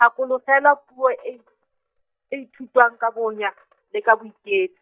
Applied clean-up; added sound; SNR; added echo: neural mask model DeepFilterNet 3.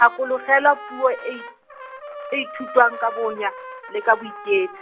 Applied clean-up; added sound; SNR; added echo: none; Trumpet; 14 dB; none.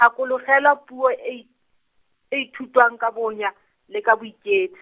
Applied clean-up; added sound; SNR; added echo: none; none; none; none.